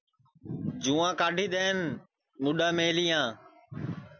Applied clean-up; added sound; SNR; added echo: none; none; none; none.